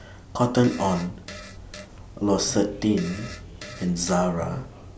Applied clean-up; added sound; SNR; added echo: none; Fart; 16 dB; none.